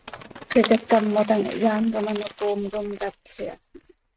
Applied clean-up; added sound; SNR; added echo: neural mask model RNNoise.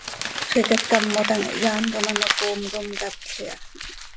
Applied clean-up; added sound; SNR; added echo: none; Crumpling, crinkling; 2 dB; none.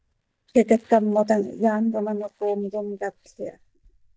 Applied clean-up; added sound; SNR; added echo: neural mask model DeepFilterNet 3.